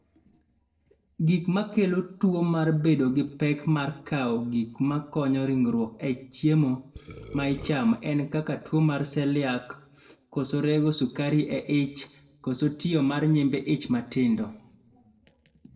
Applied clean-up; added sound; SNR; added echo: neural separator model SepFormer DNS4.